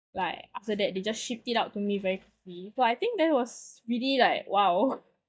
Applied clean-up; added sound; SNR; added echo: neural mask model DeepFilterNet 3.